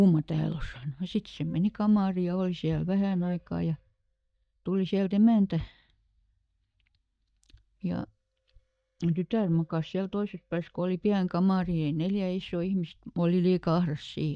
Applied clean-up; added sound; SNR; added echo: neural mask model DeepFilterNet 3.